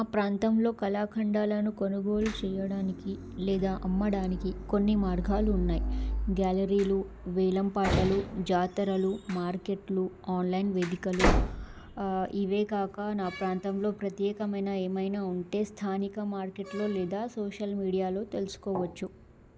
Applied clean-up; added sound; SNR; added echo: none; none; none; none.